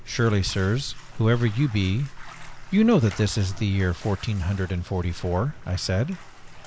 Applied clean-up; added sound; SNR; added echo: none; Bathtub (filling or washing); 15 dB; none.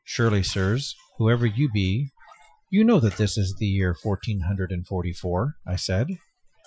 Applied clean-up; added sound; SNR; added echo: classical method Wiener filter.